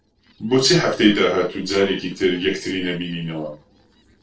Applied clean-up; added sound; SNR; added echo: neural separator model SepFormer DNS4.